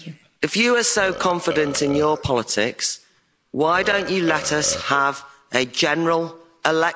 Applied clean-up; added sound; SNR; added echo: none; Burping, eructation; 11 dB; none.